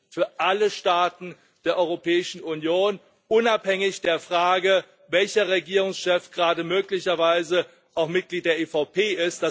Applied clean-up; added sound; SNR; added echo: none; none; none; none.